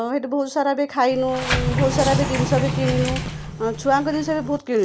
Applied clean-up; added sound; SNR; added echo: none; Sliding door; 2 dB; none.